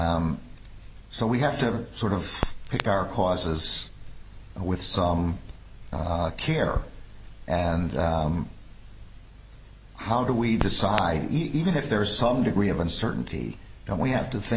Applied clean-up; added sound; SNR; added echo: none; Crackle; 12 dB; none.